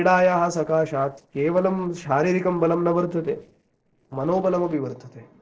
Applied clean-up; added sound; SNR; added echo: neural separator model SepFormer DNS4.